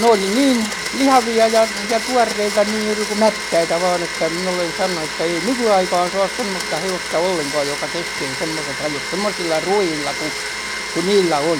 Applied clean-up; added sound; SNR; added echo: none; Domestic sounds, home sounds; 6 dB; none.